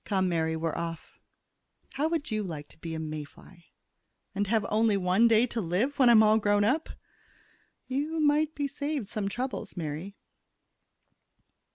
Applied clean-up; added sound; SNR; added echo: none; none; none; none.